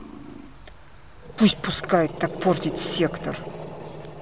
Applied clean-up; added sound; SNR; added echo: none; Growling; 13 dB; none.